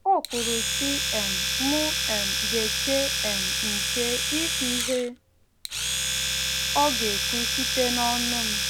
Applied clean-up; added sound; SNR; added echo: none; Domestic sounds, home sounds; -3 dB; none.